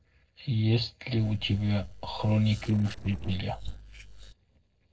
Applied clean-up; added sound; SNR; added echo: neural separator model SepFormer DNS4.